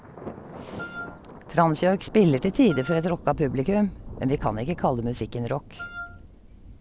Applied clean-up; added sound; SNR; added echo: none; Wind instrument, woodwind instrument + Thunder; 14 dB; none.